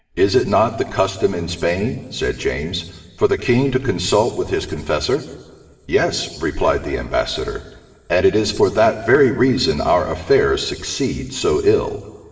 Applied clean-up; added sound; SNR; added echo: none; none; none; reverberation time 1.8 s.